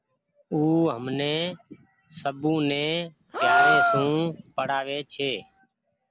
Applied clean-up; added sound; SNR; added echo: none; Gasp; -2 dB; none.